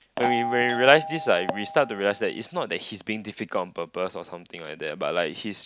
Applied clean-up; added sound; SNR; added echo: none; Doorbell; 5 dB; none.